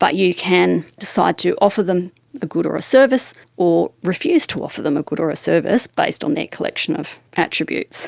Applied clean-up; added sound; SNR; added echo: none; none; none; none.